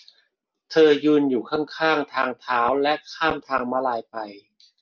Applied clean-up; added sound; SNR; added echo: none; none; none; none.